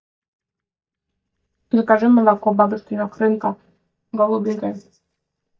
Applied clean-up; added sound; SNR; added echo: neural mask model DeepFilterNet 3.